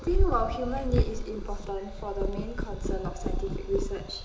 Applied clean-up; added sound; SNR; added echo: none; Purr; -3 dB; reverberation time 0.8 s.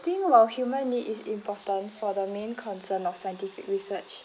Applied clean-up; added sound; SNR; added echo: none; none; none; none.